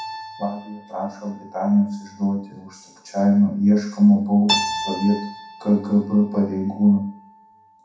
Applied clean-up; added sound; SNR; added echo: none; Keyboard (musical); 12 dB; reverberation time 0.6 s.